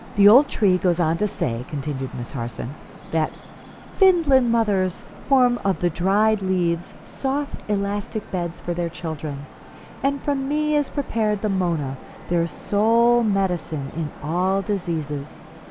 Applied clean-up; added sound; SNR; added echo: none; Traffic noise, roadway noise; 19 dB; none.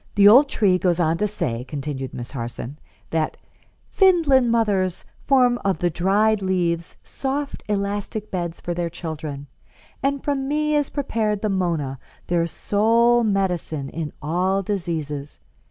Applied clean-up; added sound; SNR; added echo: none; none; none; none.